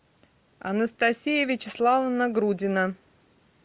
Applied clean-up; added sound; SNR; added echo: none; none; none; none.